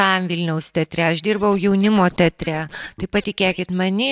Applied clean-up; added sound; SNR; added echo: neural separator model SepFormer DNS4.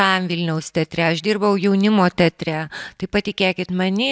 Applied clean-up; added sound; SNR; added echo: none; none; none; none.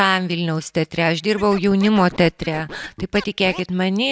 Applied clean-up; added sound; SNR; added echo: none; Scratching (performance technique); 17 dB; none.